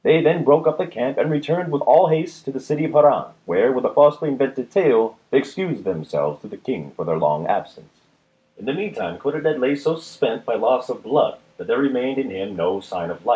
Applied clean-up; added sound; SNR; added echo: none; none; none; none.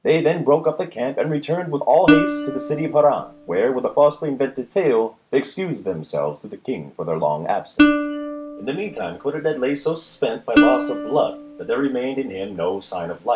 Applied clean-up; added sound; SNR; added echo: none; Plucked string instrument; 2 dB; none.